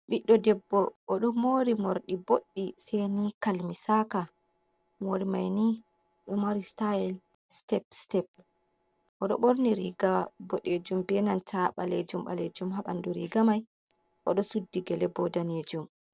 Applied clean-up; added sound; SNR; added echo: neural separator model SepFormer DNS4.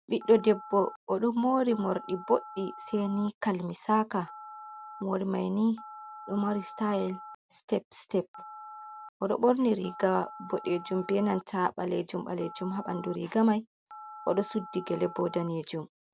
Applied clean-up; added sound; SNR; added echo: none; Telephone; 17 dB; none.